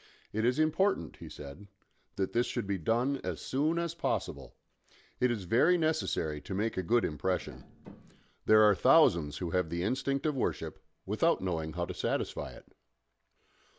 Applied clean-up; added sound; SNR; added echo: none; Tap; 20 dB; none.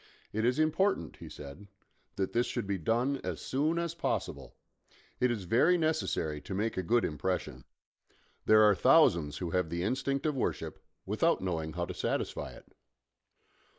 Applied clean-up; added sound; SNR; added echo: neural mask model Resemble Enhance denoiser.